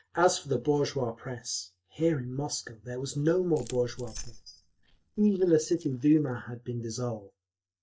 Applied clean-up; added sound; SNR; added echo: neural mask model DeepFilterNet 3.